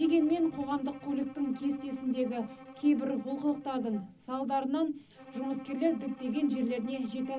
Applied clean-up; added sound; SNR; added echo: none; Bowed string instrument; 18 dB; reverberation time 0.4 s.